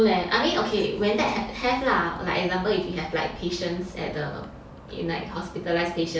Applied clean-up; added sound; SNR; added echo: none; none; none; none.